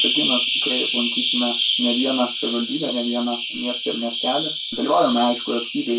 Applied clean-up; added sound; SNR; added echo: none; Bird vocalization, bird call, bird song; -2 dB; reverberation time 0.2 s.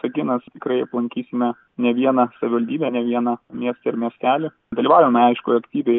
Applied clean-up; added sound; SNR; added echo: none; none; none; none.